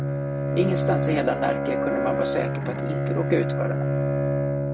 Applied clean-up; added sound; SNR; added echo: none; Bowed string instrument; -3 dB; none.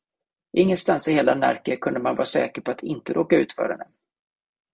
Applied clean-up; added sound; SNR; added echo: none; none; none; none.